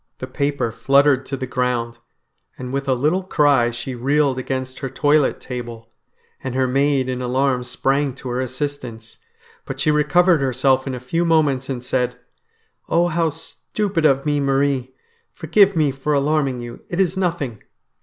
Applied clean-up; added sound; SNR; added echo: none; none; none; none.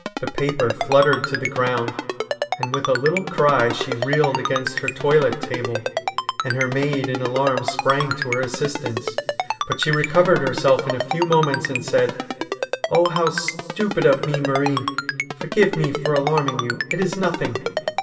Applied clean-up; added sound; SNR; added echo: none; Ringtone; 5 dB; reverberation time 1.8 s.